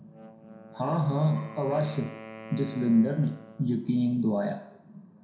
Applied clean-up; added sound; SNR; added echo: none; Wind instrument, woodwind instrument; 18 dB; reverberation time 0.6 s.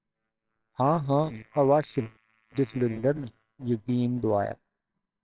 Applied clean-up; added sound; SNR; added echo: neural separator model SepFormer WHAMR!.